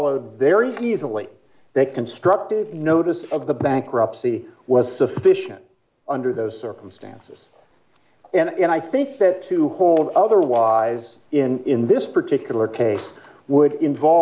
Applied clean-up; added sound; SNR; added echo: none; none; none; none.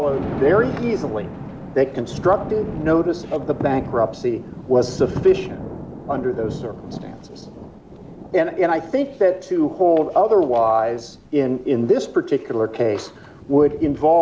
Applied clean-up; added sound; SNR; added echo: none; Thunder; 13 dB; none.